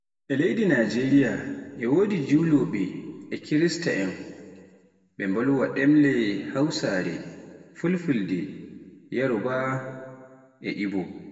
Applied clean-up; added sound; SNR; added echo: none; none; none; reverberation time 1.5 s.